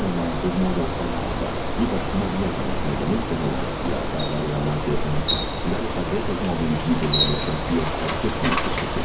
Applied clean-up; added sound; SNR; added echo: none; Bicycle; -2 dB; reverberation time 0.3 s.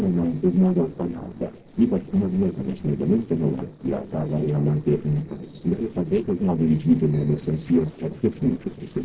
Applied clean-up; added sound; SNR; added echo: neural separator model SepFormer DNS4.